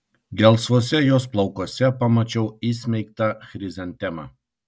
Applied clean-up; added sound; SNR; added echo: none; none; none; none.